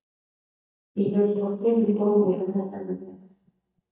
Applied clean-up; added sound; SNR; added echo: neural mask model DeepFilterNet 3.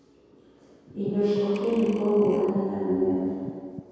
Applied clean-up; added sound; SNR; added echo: none; Breathing; 17 dB; reverberation time 2.2 s.